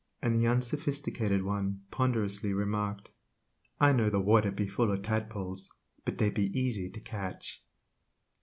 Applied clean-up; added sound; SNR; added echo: none; none; none; none.